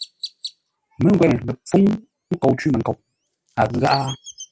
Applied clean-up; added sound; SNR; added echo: none; Chirp, tweet; 18 dB; none.